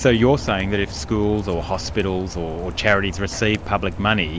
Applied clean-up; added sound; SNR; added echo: none; Rain; 10 dB; none.